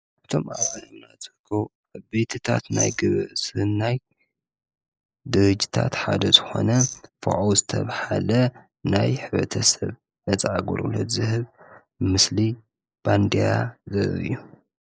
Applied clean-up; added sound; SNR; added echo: neural mask model Resemble Enhance denoiser.